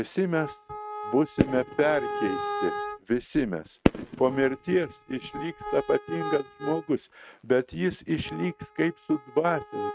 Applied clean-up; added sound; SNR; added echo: neural mask model RNNoise.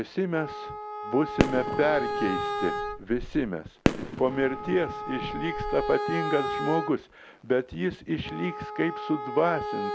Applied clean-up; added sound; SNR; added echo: none; Fireworks + Wind instrument, woodwind instrument; 3 dB; none.